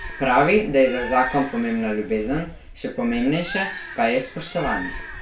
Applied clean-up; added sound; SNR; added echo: none; Bird; 12 dB; reverberation time 0.3 s.